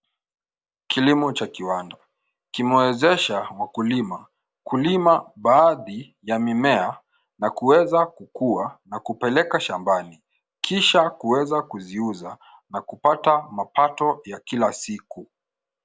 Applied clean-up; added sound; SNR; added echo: none; none; none; none.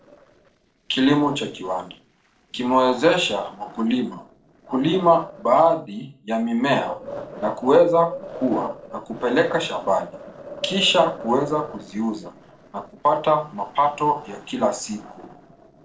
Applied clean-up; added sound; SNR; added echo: neural separator model SepFormer DNS4.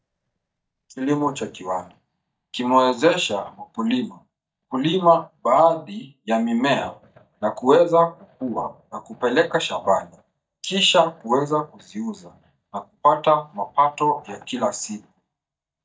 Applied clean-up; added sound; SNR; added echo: neural mask model DeepFilterNet 3.